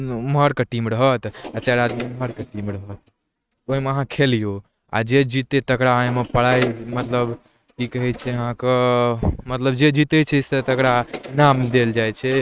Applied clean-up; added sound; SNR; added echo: neural mask model RNNoise.